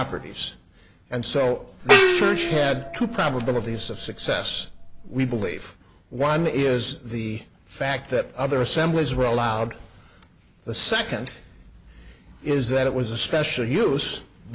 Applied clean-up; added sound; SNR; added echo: none; Gong; 0 dB; none.